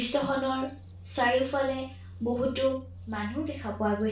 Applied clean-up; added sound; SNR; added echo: none; Cricket; 9 dB; reverberation time 0.3 s.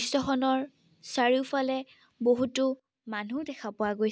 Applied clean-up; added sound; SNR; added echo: none; none; none; none.